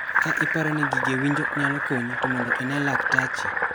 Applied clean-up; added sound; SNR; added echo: none; Fill (with liquid); -3 dB; none.